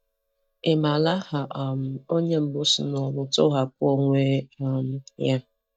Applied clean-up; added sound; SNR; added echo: neural mask model DeepFilterNet 3.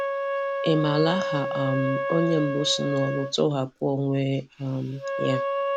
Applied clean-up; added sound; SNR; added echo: none; Wind instrument, woodwind instrument; 3 dB; none.